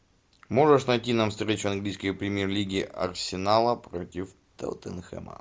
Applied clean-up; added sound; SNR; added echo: none; none; none; none.